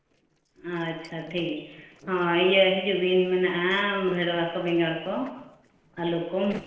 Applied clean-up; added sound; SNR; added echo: neural separator model SepFormer DNS4.